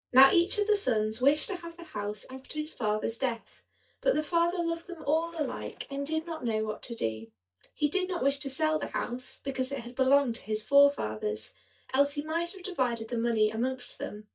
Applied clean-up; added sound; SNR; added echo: neural mask model DeepFilterNet 3.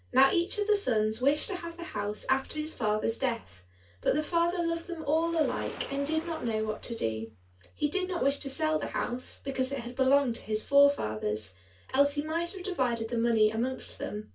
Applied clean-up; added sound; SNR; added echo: none; Waves, surf; 19 dB; reverberation time 0.2 s.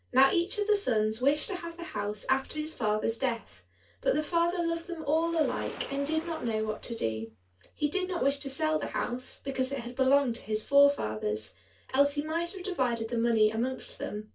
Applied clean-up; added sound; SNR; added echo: neural separator model SepFormer DNS4.